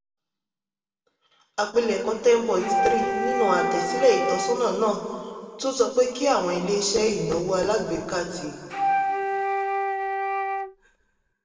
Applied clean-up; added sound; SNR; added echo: none; Wind instrument, woodwind instrument; 1 dB; reverberation time 2.0 s.